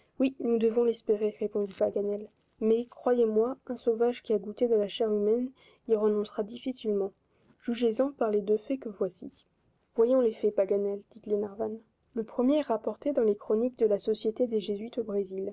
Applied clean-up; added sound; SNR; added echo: none; none; none; none.